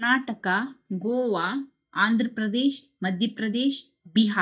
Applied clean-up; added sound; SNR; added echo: neural mask model DeepFilterNet 3.